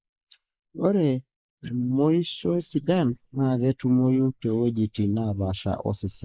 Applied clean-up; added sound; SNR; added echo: neural mask model Resemble Enhance denoiser.